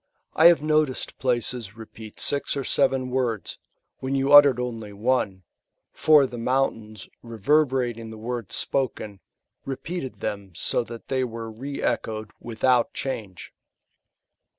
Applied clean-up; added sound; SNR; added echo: none; none; none; none.